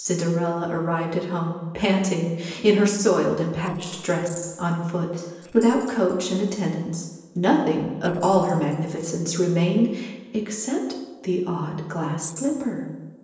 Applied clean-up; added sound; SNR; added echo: neural separator model SepFormer DNS4.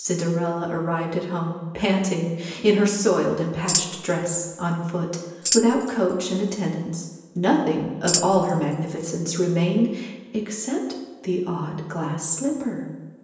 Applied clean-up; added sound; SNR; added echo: none; Tambourine; 5 dB; reverberation time 1.0 s.